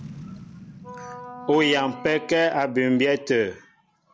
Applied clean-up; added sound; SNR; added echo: none; Wind instrument, woodwind instrument + Boom; 17 dB; none.